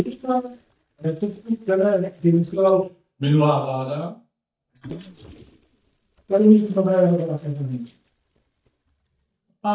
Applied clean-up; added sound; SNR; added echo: neural mask model DeepFilterNet 3.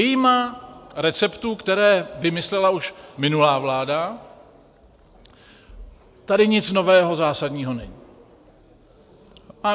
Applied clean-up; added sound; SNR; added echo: none; none; none; none.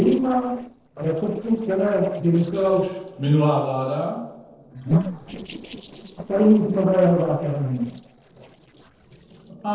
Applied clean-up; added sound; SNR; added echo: neural separator model SepFormer DNS4.